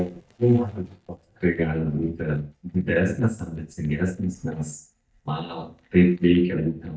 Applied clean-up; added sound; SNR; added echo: neural mask model DeepFilterNet 3.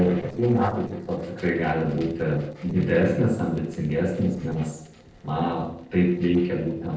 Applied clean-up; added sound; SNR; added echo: neural separator model SepFormer DNS4.